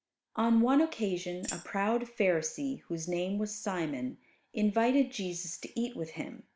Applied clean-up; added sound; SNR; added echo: none; Tambourine; 12 dB; none.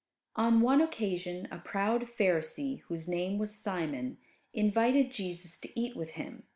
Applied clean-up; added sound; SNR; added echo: none; none; none; none.